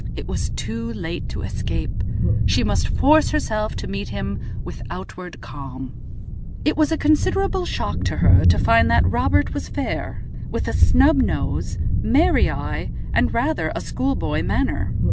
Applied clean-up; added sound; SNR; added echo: none; Thunder; -2 dB; none.